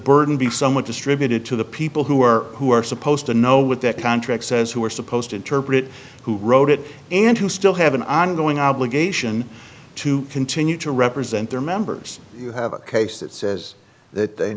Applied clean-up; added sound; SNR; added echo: none; none; none; none.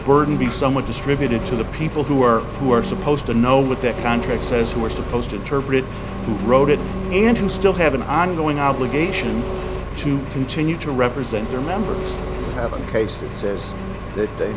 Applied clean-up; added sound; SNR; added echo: none; Engine; 6 dB; none.